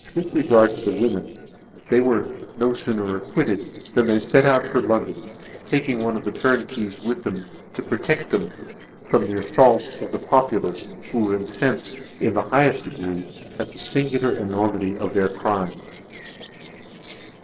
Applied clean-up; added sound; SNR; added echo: neural separator model SepFormer DNS4.